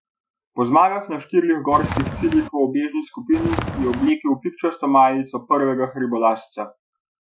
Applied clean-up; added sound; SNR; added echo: classical method Wiener filter.